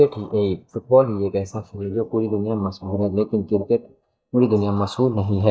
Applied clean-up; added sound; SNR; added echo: neural mask model DeepFilterNet 3.